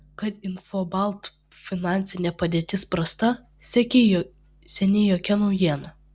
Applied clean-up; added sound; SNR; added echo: none; none; none; none.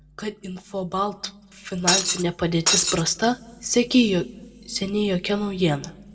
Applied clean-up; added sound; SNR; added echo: none; Shatter; -3 dB; reverberation time 0.9 s.